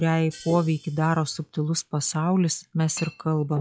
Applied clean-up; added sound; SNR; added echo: classical method log-MMSE.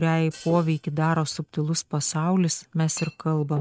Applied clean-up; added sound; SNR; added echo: neural mask model RNNoise.